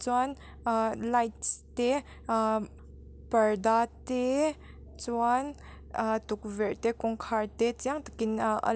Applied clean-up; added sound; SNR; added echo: none; none; none; none.